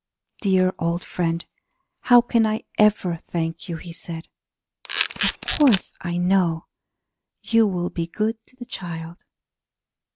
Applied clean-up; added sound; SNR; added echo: none; Camera; 4 dB; none.